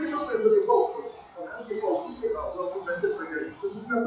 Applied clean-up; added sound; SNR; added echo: classical method WPE with log-MMSE.